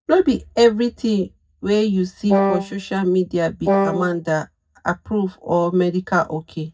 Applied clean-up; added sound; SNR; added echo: neural mask model DeepFilterNet 3.